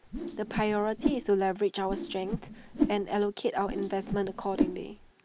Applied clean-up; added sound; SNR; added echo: none; Whoosh, swoosh, swish; 3 dB; none.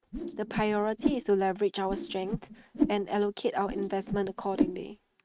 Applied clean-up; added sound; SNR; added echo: neural mask model RNNoise.